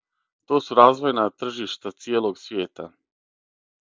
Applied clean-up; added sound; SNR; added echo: none; none; none; none.